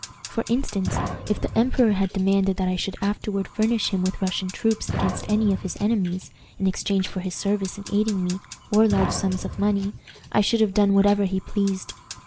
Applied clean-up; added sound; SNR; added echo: none; Fire; 12 dB; none.